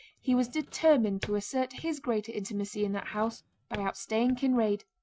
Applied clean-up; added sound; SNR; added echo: neural mask model RNNoise.